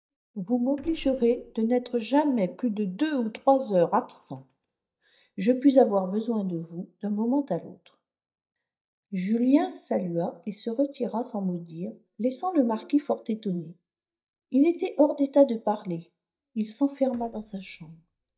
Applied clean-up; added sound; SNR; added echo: neural mask model DeepFilterNet 3.